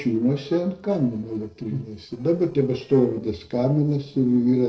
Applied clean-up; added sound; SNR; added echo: neural separator model SepFormer DNS4.